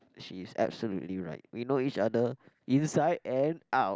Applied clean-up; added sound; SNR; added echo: none; none; none; none.